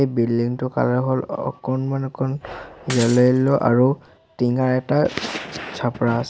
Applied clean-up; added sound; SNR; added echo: none; Shatter / Crushing; 14 dB; none.